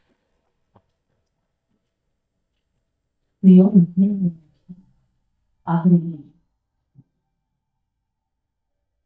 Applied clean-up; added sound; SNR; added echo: neural mask model DeepFilterNet 3.